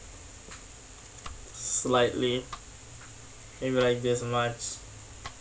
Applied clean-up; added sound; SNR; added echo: none; Domestic sounds, home sounds; 20 dB; none.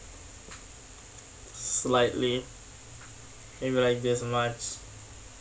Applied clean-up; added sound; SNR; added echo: none; none; none; none.